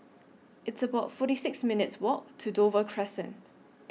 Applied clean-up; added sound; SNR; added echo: none; none; none; none.